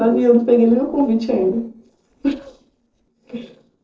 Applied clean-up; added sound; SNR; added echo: neural separator model SepFormer DNS4.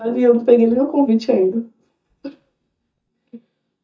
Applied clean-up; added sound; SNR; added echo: neural mask model DeepFilterNet 3.